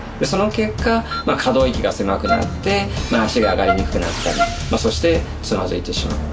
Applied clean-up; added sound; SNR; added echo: none; Wind instrument, woodwind instrument; 5 dB; none.